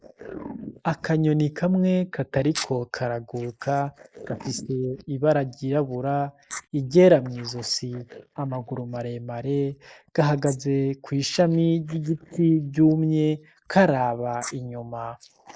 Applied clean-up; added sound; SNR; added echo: neural mask model Resemble Enhance denoiser.